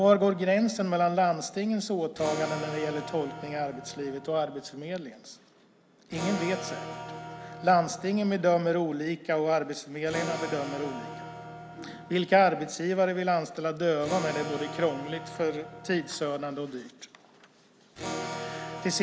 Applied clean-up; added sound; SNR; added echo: none; Electric guitar / Acoustic guitar; 12 dB; none.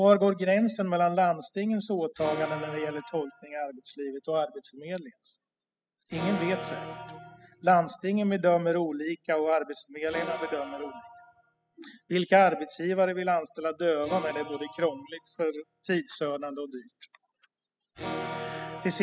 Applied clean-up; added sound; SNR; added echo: classical method spectral subtraction.